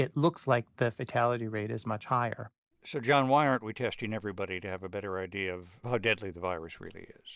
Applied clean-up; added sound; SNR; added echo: none; none; none; none.